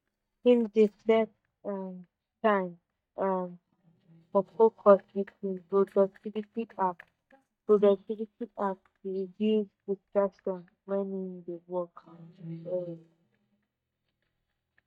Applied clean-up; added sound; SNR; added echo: neural mask model DeepFilterNet 3.